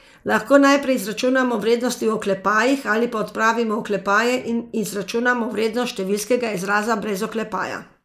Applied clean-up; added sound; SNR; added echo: neural mask model Resemble Enhance denoiser.